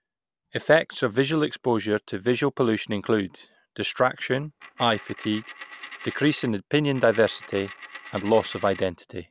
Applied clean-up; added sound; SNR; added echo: none; Coin (dropping); 17 dB; none.